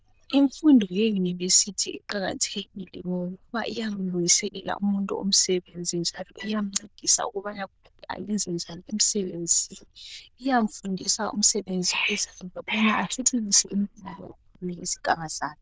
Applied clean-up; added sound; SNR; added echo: neural diffusion model UNIVERSE++.